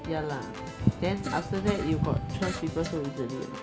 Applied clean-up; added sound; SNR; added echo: none; Organ + Fart; 7 dB; none.